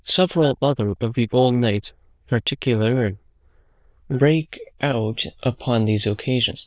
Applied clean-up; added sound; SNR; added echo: neural diffusion model UNIVERSE++.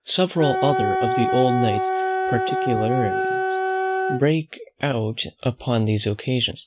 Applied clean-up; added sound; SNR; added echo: neural mask model RNNoise.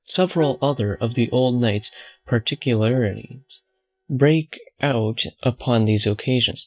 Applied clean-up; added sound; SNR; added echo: neural mask model DeepFilterNet 3.